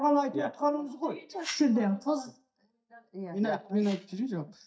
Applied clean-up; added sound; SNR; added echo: neural mask model DeepFilterNet 3.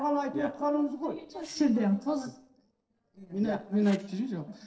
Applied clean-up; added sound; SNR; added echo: neural separator model SepFormer DNS4.